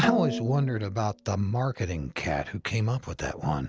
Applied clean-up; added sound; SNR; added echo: none; Snare drum; 6 dB; none.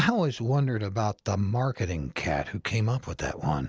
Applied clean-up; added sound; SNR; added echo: none; none; none; none.